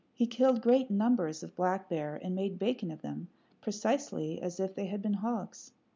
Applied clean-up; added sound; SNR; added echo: none; none; none; none.